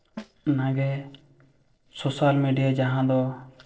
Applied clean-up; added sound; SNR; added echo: neural separator model SepFormer DNS4.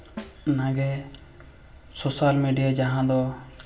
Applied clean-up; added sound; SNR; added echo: none; Snare drum; 20 dB; reverberation time 0.6 s.